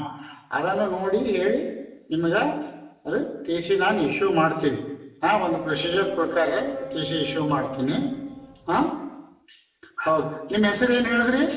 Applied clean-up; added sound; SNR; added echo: none; Boat, Water vehicle; 11 dB; reverberation time 1.0 s.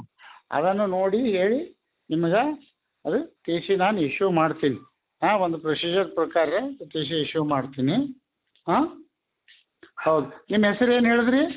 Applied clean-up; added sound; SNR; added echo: none; none; none; none.